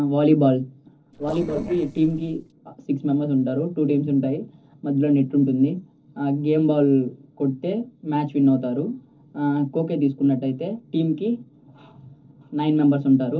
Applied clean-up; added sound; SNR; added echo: neural separator model SepFormer DNS4.